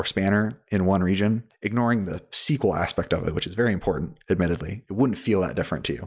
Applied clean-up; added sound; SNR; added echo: none; none; none; none.